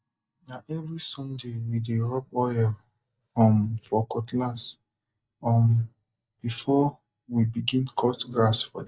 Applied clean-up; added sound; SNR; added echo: neural mask model DeepFilterNet 3.